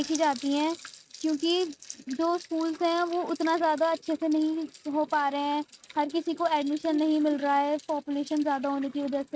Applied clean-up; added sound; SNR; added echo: neural mask model RNNoise.